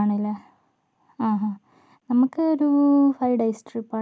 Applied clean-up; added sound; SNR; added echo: none; none; none; none.